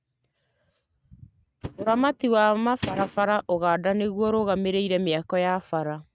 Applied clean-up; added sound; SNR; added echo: neural mask model RNNoise.